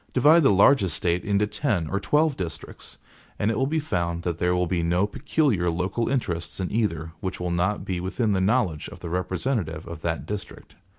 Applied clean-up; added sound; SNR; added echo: none; none; none; none.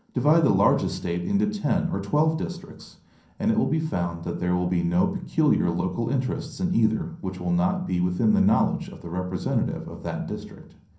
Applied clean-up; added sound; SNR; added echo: none; none; none; reverberation time 0.6 s.